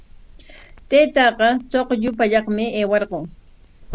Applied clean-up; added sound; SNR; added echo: none; Fire; 11 dB; none.